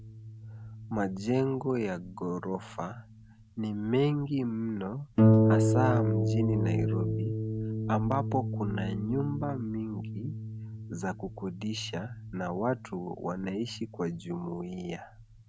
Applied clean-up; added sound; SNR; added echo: none; Harp; -2 dB; none.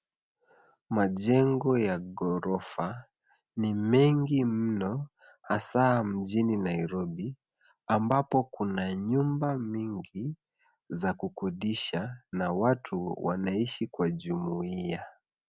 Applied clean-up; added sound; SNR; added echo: none; none; none; none.